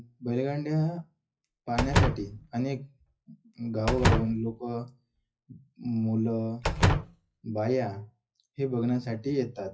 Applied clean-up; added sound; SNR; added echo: classical method WPE with log-MMSE.